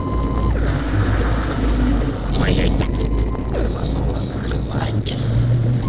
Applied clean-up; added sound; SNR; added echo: neural separator model SepFormer DNS4.